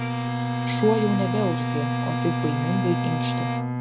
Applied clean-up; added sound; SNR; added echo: none; Bowed string instrument + Bowed string instrument; -2 dB; none.